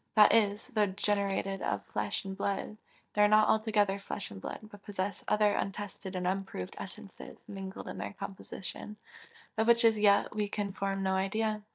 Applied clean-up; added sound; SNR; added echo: neural mask model DeepFilterNet 3.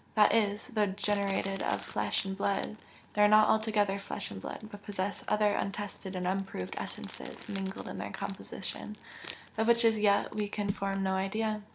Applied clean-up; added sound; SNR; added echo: none; Crumpling, crinkling; 18 dB; none.